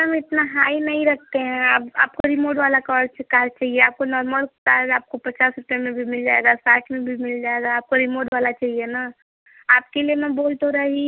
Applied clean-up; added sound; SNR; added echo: none; none; none; none.